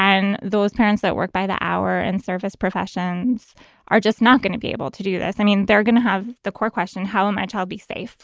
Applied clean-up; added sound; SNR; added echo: none; none; none; none.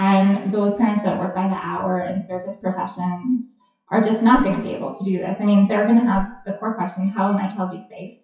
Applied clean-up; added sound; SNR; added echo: classical method WPE with log-MMSE.